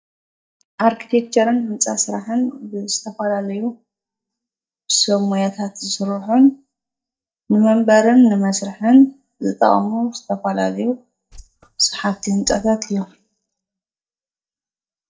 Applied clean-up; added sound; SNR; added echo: neural mask model DeepFilterNet 3.